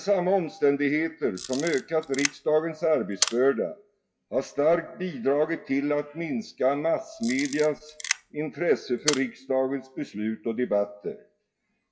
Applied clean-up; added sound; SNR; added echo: classical method WPE with log-MMSE.